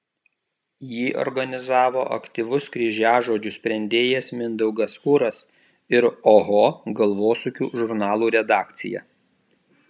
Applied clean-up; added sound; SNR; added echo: none; none; none; none.